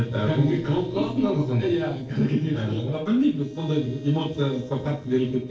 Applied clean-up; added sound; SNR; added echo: neural separator model SepFormer DNS4.